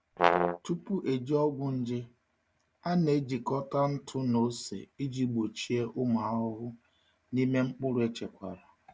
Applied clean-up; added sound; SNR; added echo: none; Brass instrument; -2 dB; none.